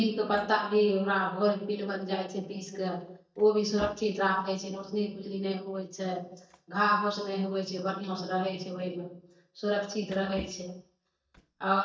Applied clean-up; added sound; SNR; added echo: neural mask model DeepFilterNet 3.